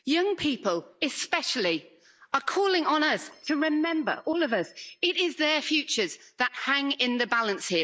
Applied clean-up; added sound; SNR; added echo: neural mask model DeepFilterNet 3.